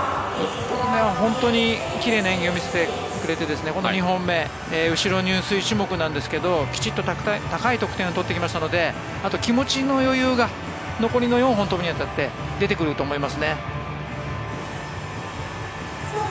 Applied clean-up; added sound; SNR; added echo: none; none; none; none.